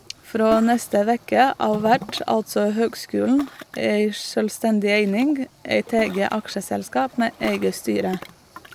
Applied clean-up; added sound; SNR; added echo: none; Ocean; 18 dB; none.